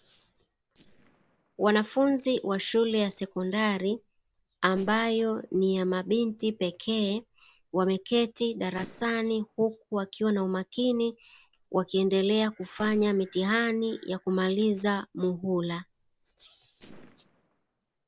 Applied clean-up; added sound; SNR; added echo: neural separator model SepFormer DNS4.